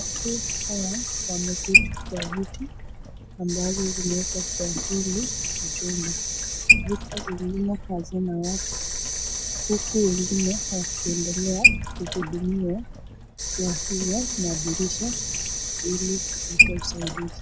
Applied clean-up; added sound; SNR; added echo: none; Sink (filling or washing) / Water tap, faucet; -3 dB; none.